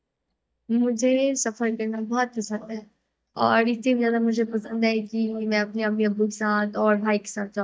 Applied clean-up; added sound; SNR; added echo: neural mask model DeepFilterNet 3.